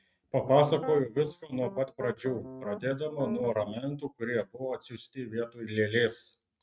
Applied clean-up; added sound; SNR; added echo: neural mask model RNNoise.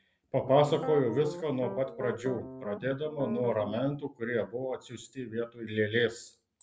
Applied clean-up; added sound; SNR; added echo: none; Piano; 10 dB; none.